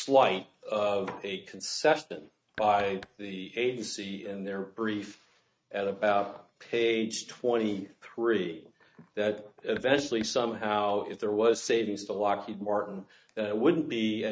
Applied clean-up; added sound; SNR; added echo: neural mask model RNNoise.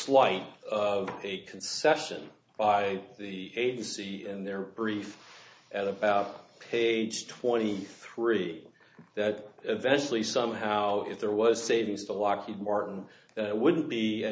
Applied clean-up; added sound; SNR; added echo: none; none; none; none.